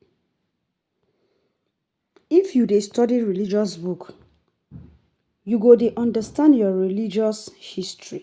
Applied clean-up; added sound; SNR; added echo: none; none; none; none.